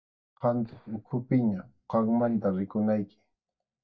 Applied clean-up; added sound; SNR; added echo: neural mask model DeepFilterNet 3.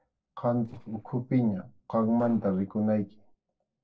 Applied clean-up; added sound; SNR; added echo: neural separator model SepFormer DNS4.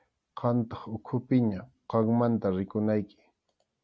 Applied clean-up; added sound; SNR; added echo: none; none; none; none.